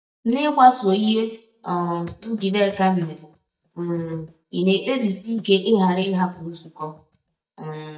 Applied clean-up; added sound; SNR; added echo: neural mask model DeepFilterNet 3.